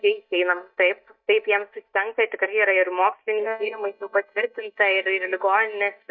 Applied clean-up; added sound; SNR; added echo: neural mask model DeepFilterNet 3.